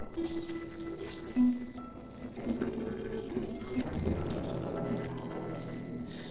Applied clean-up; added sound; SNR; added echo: neural separator model SepFormer DNS4.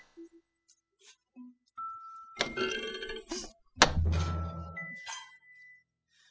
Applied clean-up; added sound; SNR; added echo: classical method spectral subtraction.